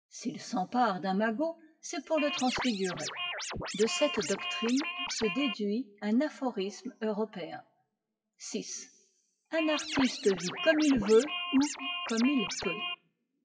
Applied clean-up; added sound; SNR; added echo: classical method WPE with log-MMSE.